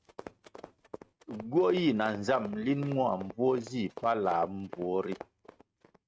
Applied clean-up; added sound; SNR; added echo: neural mask model RNNoise.